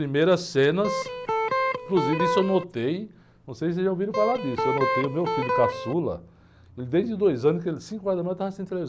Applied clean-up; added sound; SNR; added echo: none; Electric guitar; 1 dB; none.